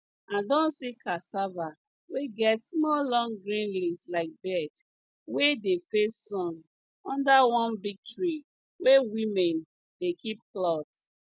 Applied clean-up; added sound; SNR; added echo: none; none; none; none.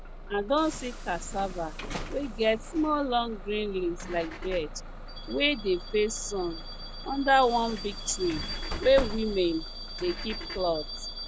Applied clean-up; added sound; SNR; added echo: none; Bus / Alarm + Engine / Car; 8 dB; none.